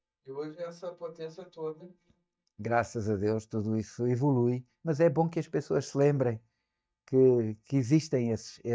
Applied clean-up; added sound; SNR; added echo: neural mask model DeepFilterNet 3.